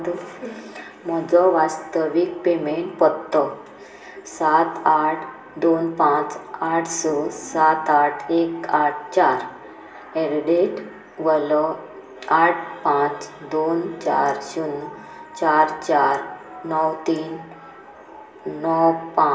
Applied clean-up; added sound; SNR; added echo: none; none; none; reverberation time 0.2 s.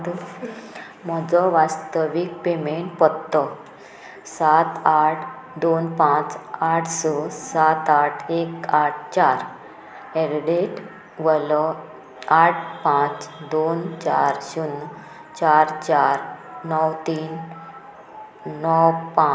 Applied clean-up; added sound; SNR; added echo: none; none; none; none.